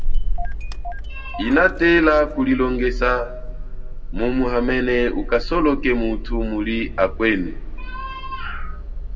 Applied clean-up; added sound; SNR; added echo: none; Engine starting / Car; 3 dB; reverberation time 1.3 s.